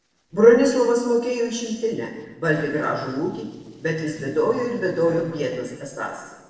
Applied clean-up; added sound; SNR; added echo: neural separator model SepFormer DNS4.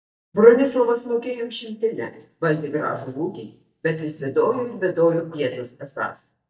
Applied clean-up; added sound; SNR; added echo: neural mask model DeepFilterNet 3.